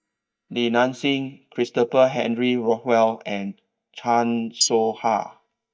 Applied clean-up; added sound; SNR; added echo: neural mask model DeepFilterNet 3.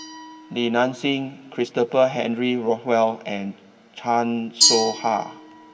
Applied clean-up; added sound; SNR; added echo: none; Glass; 6 dB; reverberation time 0.8 s.